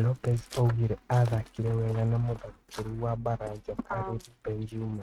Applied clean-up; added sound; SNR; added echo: neural mask model RNNoise.